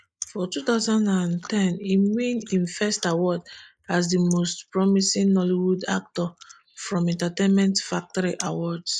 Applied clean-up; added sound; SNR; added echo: neural mask model Resemble Enhance denoiser.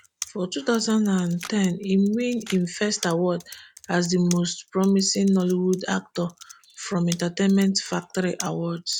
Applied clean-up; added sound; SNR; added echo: none; Computer keyboard + Camera; 19 dB; none.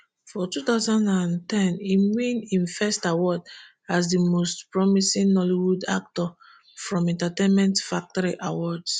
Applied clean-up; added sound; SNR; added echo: none; none; none; none.